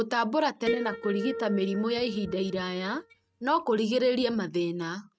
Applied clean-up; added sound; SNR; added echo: neural mask model RNNoise.